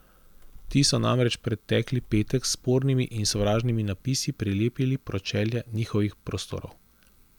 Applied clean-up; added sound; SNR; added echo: none; Bird; 16 dB; none.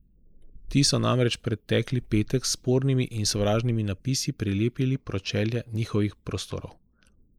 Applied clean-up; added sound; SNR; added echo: neural mask model Resemble Enhance denoiser.